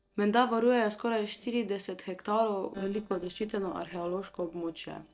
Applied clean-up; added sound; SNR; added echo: neural separator model SepFormer DNS4.